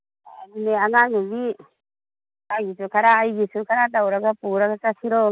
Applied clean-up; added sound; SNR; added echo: none; none; none; none.